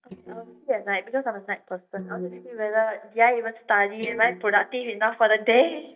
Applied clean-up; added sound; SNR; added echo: neural mask model DeepFilterNet 3.